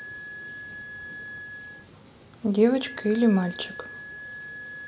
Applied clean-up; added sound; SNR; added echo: none; Wind instrument, woodwind instrument; 13 dB; none.